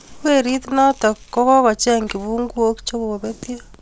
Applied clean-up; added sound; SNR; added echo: none; none; none; none.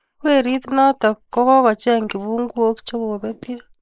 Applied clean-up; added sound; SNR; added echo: neural mask model Resemble Enhance denoiser.